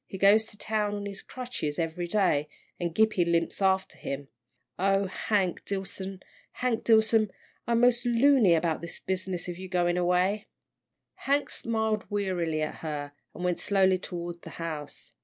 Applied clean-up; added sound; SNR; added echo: none; none; none; none.